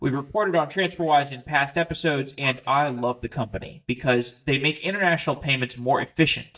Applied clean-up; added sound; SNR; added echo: neural mask model DeepFilterNet 3.